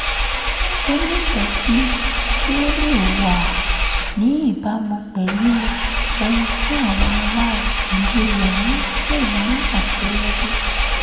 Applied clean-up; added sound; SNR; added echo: none; Engine; -2 dB; reverberation time 2.1 s.